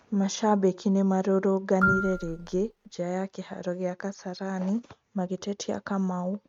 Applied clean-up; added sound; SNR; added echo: neural mask model RNNoise.